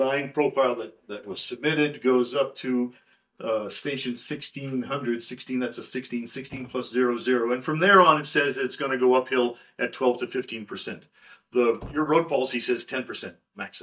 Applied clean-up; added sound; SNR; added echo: neural mask model DeepFilterNet 3.